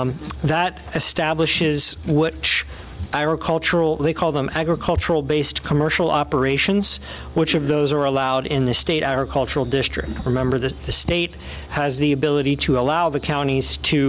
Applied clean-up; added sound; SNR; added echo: none; none; none; none.